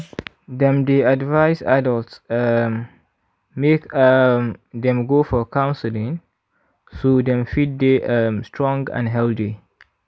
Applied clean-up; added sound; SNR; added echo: none; none; none; none.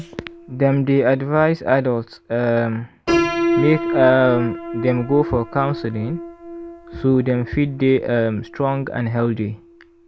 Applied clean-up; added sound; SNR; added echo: none; Piano; 7 dB; none.